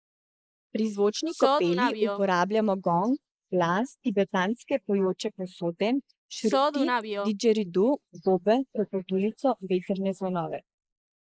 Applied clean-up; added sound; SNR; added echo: neural mask model Resemble Enhance denoiser.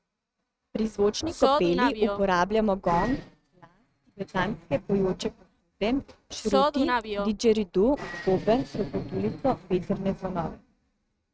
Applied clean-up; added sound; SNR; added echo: neural mask model RNNoise.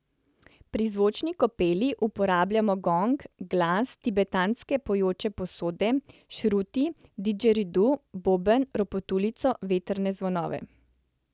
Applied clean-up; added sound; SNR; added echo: none; none; none; none.